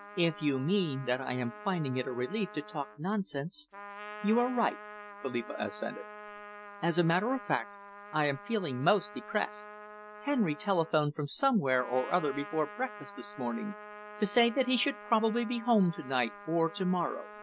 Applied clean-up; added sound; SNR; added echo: none; Trumpet; 15 dB; none.